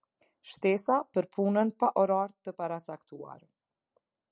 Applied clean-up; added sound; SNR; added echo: none; none; none; none.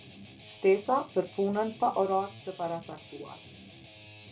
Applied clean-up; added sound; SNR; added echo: none; Guitar; 19 dB; reverberation time 0.2 s.